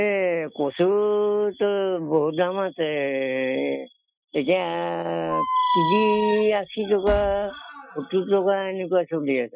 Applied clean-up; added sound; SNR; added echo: classical method Wiener filter.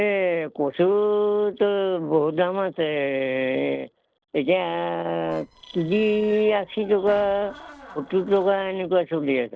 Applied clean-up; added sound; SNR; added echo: neural separator model SepFormer DNS4.